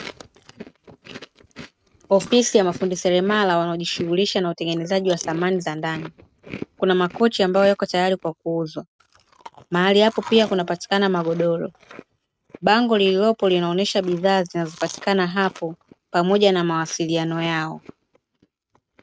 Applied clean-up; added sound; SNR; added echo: neural mask model RNNoise.